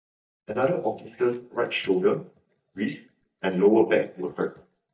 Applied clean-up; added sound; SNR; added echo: neural mask model DeepFilterNet 3.